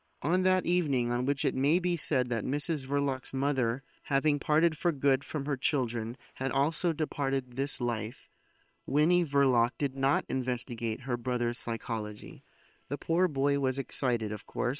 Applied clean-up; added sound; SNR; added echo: neural separator model SepFormer WHAM!.